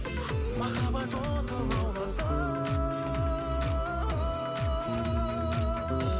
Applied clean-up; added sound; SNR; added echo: none; Guitar; 7 dB; none.